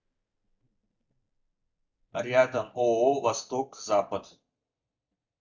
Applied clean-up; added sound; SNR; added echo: neural mask model DeepFilterNet 3.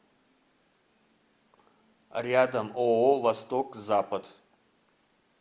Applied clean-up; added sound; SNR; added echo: none; none; none; none.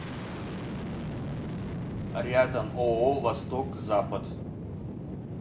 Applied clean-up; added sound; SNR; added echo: none; Fixed-wing aircraft, airplane; 4 dB; reverberation time 0.4 s.